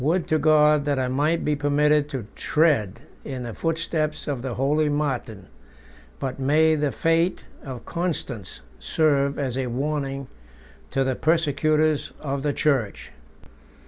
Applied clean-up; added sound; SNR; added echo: none; none; none; none.